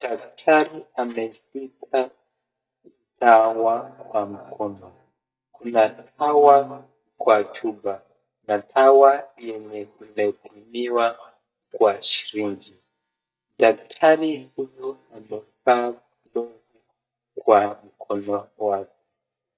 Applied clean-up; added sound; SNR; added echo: neural mask model DeepFilterNet 3.